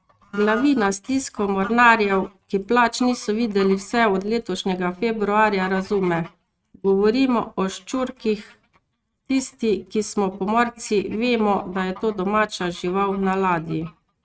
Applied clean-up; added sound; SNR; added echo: neural mask model RNNoise.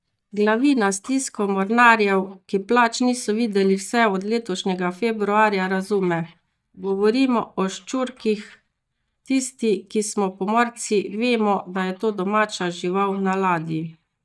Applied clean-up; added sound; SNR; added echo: neural mask model DeepFilterNet 3.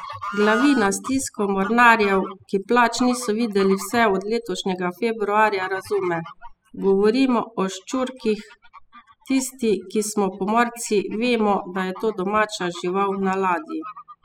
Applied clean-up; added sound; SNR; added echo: classical method spectral subtraction.